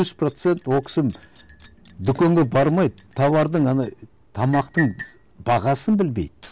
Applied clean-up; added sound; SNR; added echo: none; Liquid; 19 dB; none.